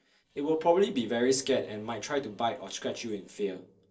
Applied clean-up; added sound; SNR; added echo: neural separator model SepFormer DNS4.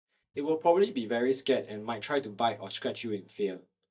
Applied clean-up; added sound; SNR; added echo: neural mask model DeepFilterNet 3.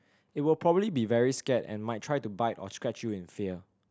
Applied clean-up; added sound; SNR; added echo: none; none; none; none.